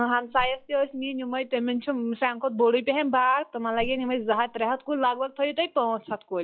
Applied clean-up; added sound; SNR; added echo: classical method log-MMSE.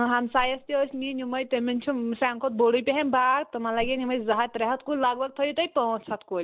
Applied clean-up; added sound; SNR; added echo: neural mask model Resemble Enhance denoiser.